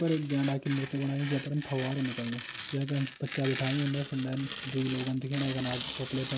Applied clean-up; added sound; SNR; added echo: none; Tearing; 8 dB; none.